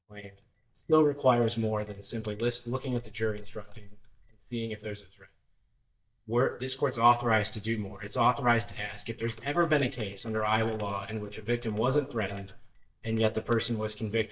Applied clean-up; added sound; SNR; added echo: neural mask model DeepFilterNet 3.